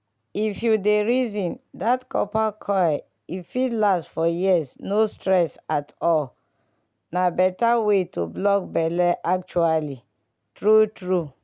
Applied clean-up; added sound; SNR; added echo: none; none; none; none.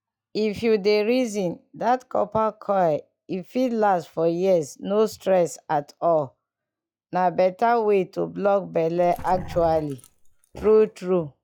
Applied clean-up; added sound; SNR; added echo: classical method log-MMSE.